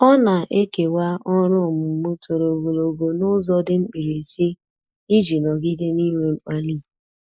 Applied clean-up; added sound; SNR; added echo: neural mask model Resemble Enhance denoiser.